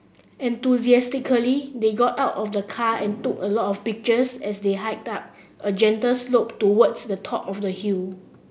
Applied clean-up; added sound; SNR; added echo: none; none; none; none.